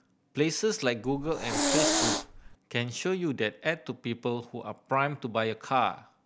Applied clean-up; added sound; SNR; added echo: none; Hiss; -2 dB; none.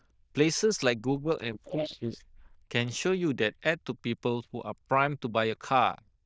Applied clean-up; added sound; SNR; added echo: neural diffusion model UNIVERSE++.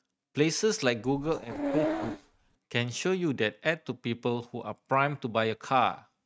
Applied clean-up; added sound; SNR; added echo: neural mask model RNNoise.